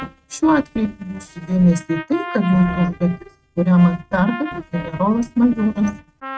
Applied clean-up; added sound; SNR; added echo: neural mask model RNNoise.